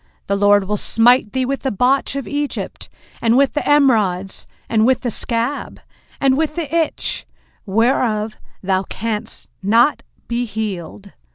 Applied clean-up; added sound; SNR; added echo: none; none; none; none.